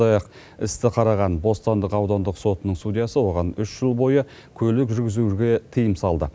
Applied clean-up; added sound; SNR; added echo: none; none; none; none.